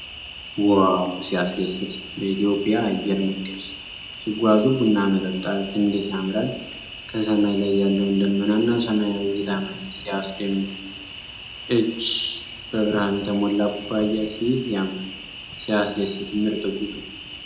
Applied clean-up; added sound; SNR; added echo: none; Cricket; 14 dB; reverberation time 0.8 s.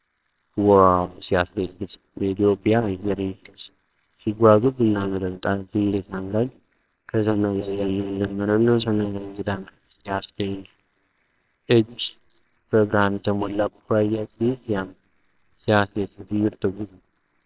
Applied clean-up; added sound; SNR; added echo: neural separator model SepFormer WHAMR!.